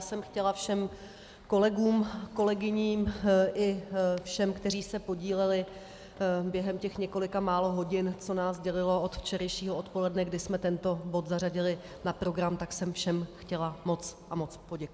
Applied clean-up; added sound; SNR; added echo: none; none; none; none.